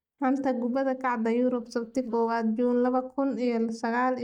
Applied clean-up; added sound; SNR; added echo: neural mask model DeepFilterNet 3.